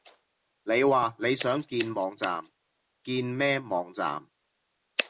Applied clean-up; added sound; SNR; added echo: none; Scissors; 1 dB; none.